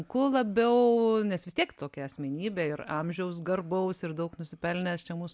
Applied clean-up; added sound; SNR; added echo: none; none; none; none.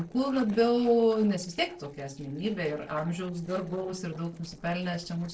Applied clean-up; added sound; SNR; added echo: neural separator model SepFormer DNS4.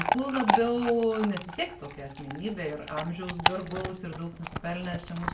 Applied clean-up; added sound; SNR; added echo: none; Chewing, mastication / Dog; 1 dB; reverberation time 0.3 s.